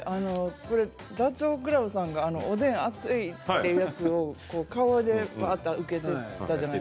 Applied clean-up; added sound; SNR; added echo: none; none; none; none.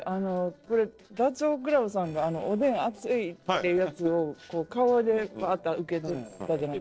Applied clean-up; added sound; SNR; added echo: neural separator model SepFormer DNS4.